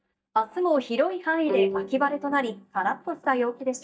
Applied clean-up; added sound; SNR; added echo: neural mask model DeepFilterNet 3.